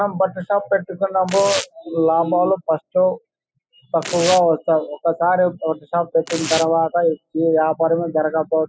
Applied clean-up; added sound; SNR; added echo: classical method spectral subtraction.